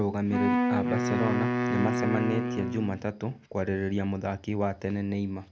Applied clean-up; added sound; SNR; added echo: none; Wind instrument, woodwind instrument; -1 dB; none.